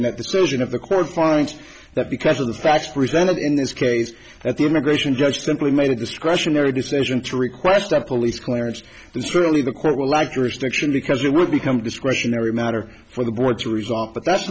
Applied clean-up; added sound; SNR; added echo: none; none; none; none.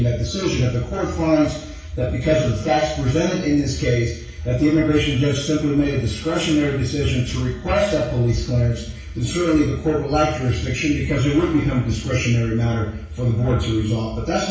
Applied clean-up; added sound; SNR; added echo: none; none; none; reverberation time 0.6 s.